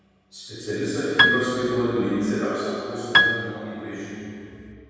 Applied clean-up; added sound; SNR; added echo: none; Piano; -3 dB; reverberation time 2.2 s.